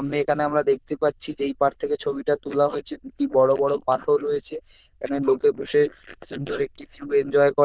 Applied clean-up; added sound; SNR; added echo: neural diffusion model UNIVERSE++.